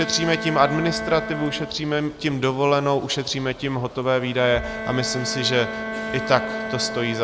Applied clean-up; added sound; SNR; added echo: none; Bowed string instrument; 9 dB; none.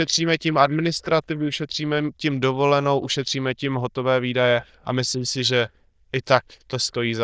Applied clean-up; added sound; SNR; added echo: neural diffusion model UNIVERSE++.